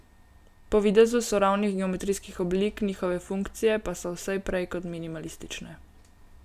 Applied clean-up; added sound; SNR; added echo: none; none; none; none.